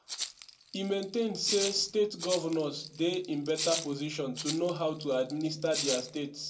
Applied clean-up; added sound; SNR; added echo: none; Rattle (instrument); 8 dB; reverberation time 0.2 s.